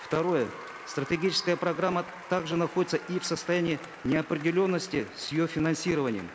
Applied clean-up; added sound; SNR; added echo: none; Applause; 15 dB; none.